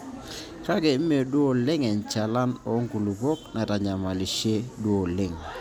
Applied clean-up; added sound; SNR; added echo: none; none; none; none.